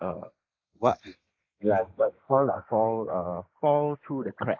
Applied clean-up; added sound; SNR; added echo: neural mask model Resemble Enhance denoiser.